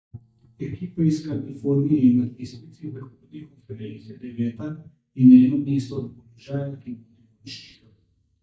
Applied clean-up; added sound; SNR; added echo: neural mask model DeepFilterNet 3.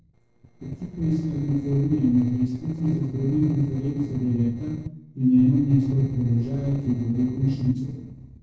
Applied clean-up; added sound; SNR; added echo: neural separator model SepFormer DNS4.